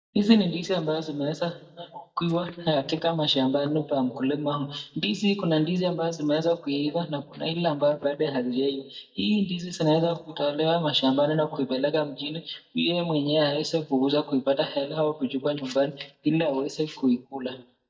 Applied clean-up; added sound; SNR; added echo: neural mask model DeepFilterNet 3.